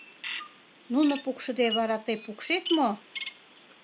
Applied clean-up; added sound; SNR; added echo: none; Bird vocalization, bird call, bird song; 11 dB; none.